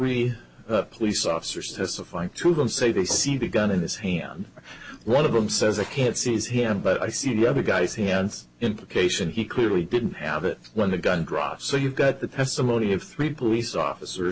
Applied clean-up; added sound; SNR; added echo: none; none; none; none.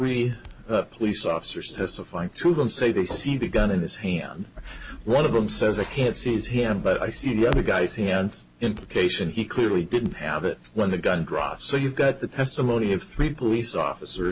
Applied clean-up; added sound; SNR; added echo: none; Crackle; 14 dB; none.